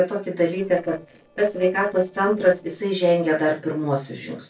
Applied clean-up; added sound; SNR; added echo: neural separator model SepFormer DNS4.